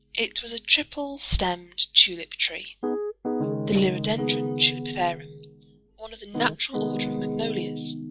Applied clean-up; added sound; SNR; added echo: classical method log-MMSE.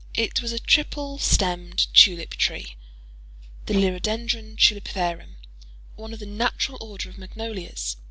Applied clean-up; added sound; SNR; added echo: none; none; none; none.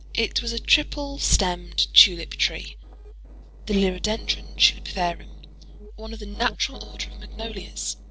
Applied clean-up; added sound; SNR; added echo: neural separator model SepFormer DNS4.